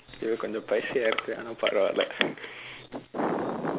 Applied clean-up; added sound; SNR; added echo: none; none; none; none.